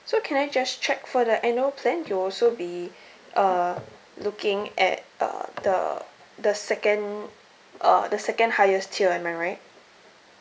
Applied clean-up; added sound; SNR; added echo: none; none; none; none.